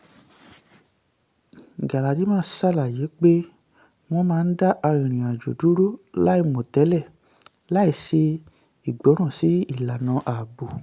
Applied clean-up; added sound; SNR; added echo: none; none; none; none.